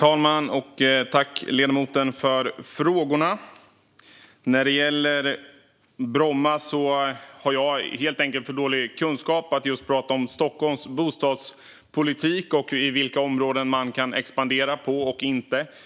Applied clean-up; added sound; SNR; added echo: none; none; none; none.